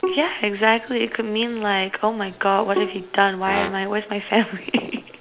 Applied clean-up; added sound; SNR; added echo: none; Brass instrument + Bowed string instrument; 10 dB; none.